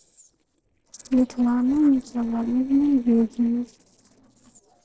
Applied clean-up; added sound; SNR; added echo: neural separator model SepFormer DNS4.